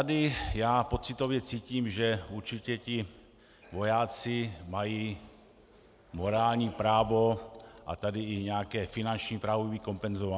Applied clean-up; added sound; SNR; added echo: none; none; none; none.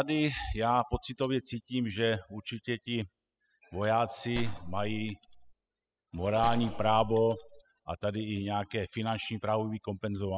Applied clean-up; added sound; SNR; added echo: classical method spectral subtraction.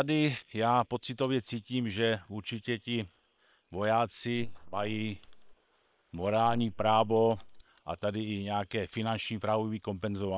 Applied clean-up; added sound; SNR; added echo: neural separator model SepFormer WHAM!.